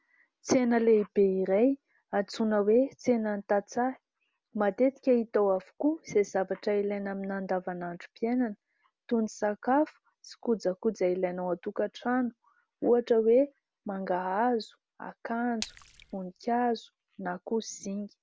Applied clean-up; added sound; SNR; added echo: none; Splash, splatter; 17 dB; none.